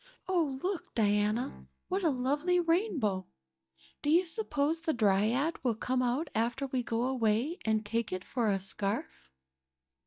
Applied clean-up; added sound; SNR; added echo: neural mask model DeepFilterNet 3.